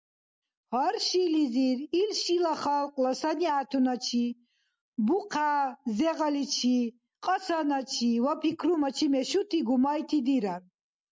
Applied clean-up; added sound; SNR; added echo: none; none; none; none.